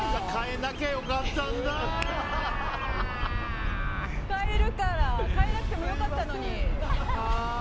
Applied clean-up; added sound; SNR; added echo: none; Bird vocalization, bird call, bird song; -3 dB; none.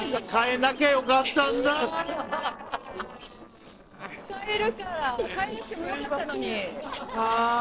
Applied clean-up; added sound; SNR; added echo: neural separator model SepFormer DNS4.